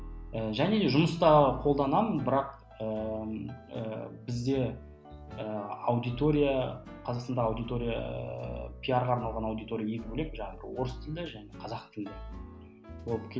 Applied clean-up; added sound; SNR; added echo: none; none; none; none.